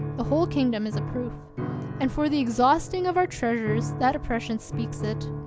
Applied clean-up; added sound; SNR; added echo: none; Piano; 7 dB; none.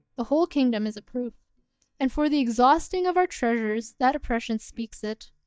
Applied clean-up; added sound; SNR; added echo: neural mask model DeepFilterNet 3.